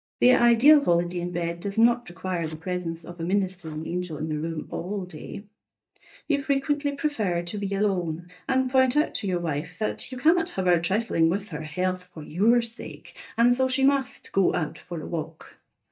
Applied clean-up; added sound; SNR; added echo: neural mask model DeepFilterNet 3.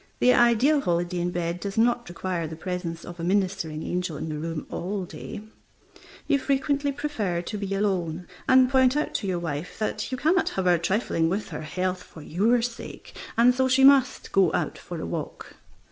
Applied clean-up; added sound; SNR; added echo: none; none; none; none.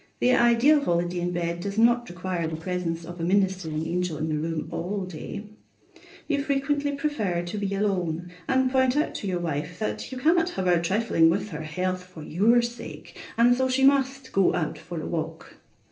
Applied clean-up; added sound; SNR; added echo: neural separator model SepFormer DNS4.